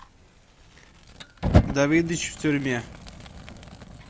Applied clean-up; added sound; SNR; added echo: none; Fire; 0 dB; none.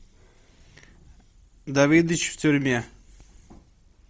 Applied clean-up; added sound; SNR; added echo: none; none; none; none.